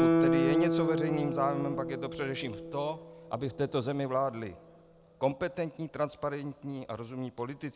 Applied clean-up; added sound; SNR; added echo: none; Guitar; 0 dB; none.